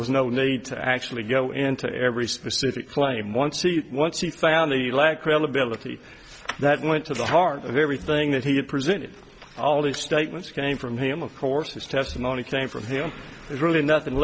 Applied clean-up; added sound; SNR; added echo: none; none; none; none.